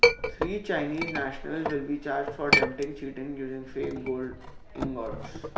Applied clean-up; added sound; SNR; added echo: none; Chink, clink; -3 dB; none.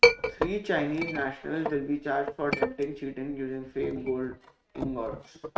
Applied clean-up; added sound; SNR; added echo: neural mask model RNNoise.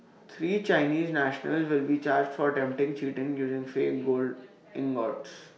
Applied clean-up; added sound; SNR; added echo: none; none; none; none.